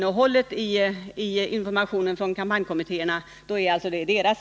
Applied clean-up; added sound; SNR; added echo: none; none; none; none.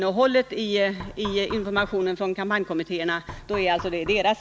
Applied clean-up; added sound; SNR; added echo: none; Knock; 14 dB; none.